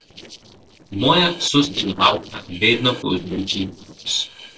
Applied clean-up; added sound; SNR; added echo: neural separator model SepFormer DNS4.